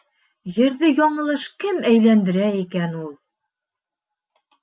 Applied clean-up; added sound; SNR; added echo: none; none; none; none.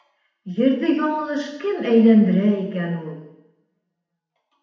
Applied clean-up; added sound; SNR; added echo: none; none; none; reverberation time 0.8 s.